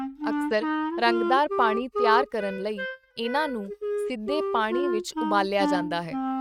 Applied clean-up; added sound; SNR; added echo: neural mask model RNNoise.